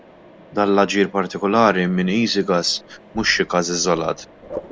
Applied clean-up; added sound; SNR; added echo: none; Mechanisms; 20 dB; none.